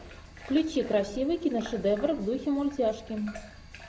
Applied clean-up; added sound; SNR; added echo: none; Water tap, faucet / Water; 19 dB; none.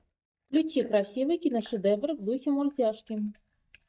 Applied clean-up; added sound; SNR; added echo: neural mask model DeepFilterNet 3.